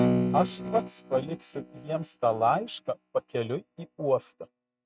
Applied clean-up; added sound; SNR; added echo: neural mask model RNNoise.